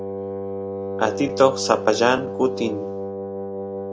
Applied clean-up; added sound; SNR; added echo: none; Wind instrument, woodwind instrument; 6 dB; none.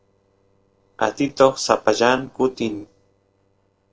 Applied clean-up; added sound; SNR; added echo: neural separator model SepFormer DNS4.